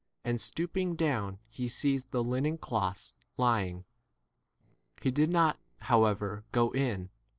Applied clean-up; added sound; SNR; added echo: neural separator model SepFormer DNS4.